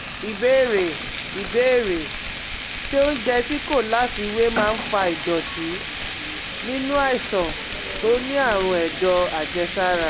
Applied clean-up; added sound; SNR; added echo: none; Frying (food); 2 dB; none.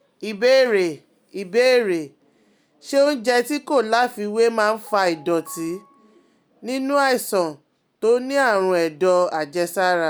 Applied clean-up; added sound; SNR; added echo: none; none; none; none.